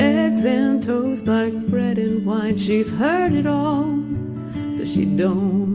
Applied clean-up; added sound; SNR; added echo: none; none; none; none.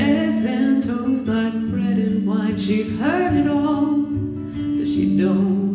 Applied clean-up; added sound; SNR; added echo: none; none; none; reverberation time 1.0 s.